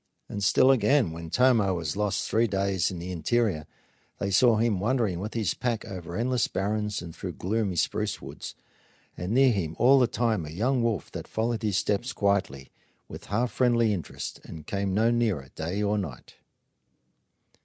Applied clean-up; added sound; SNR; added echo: none; none; none; none.